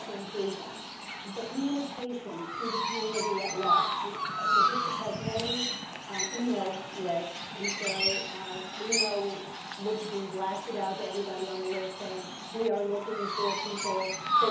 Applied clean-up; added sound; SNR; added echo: none; Chirp, tweet; -1 dB; reverberation time 0.8 s.